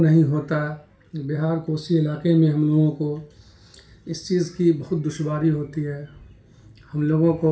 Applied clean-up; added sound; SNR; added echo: none; none; none; reverberation time 0.4 s.